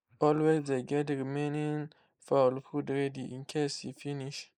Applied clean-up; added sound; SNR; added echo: neural mask model Resemble Enhance denoiser.